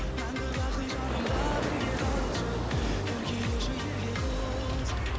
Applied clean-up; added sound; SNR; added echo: none; Ocean; 5 dB; none.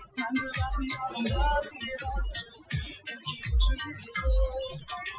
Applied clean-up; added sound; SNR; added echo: classical method Wiener filter.